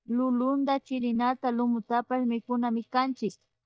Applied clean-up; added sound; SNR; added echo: neural mask model DeepFilterNet 3.